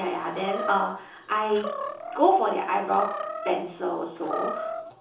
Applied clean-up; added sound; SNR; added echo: none; Animal; 8 dB; reverberation time 0.6 s.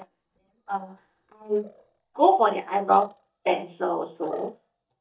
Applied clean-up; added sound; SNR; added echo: neural mask model DeepFilterNet 3.